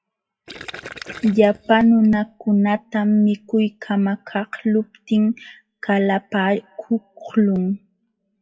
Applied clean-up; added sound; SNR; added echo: classical method WPE with log-MMSE.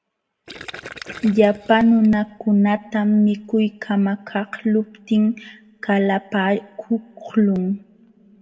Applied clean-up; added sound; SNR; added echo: none; Gurgling; 18 dB; reverberation time 1.5 s.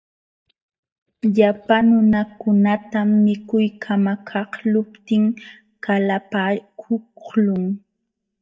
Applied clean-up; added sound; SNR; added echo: neural mask model DeepFilterNet 3.